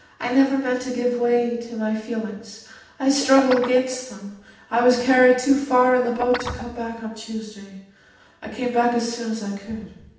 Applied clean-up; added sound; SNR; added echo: none; Guitar; 14 dB; reverberation time 0.8 s.